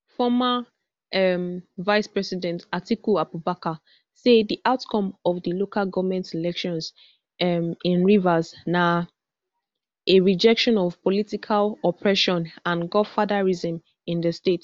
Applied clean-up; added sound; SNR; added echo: none; none; none; none.